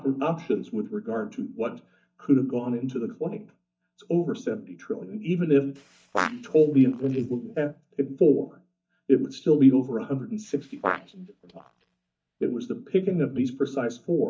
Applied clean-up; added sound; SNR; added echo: neural mask model DeepFilterNet 3.